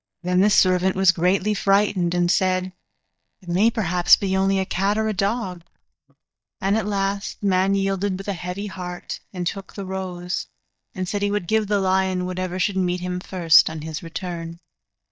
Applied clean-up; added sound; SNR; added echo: neural mask model DeepFilterNet 3.